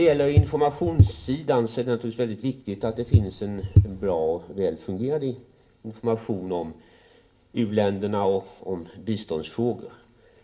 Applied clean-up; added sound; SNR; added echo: none; Walk, footsteps / Bird vocalization, bird call, bird song; -2 dB; reverberation time 0.3 s.